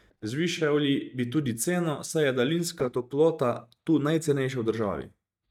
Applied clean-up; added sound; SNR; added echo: neural mask model DeepFilterNet 3.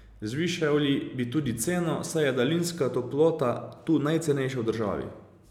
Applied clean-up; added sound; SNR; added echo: none; none; none; none.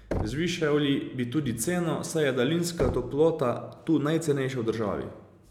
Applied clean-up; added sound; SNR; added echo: none; Knock; 12 dB; none.